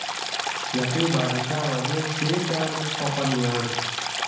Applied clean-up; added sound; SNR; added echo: none; Stream; 2 dB; reverberation time 1.1 s.